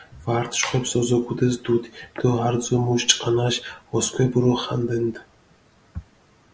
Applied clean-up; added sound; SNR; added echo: none; none; none; none.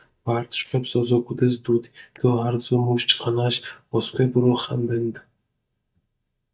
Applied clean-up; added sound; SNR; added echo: neural mask model DeepFilterNet 3.